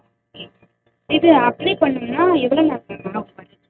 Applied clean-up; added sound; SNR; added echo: neural mask model RNNoise.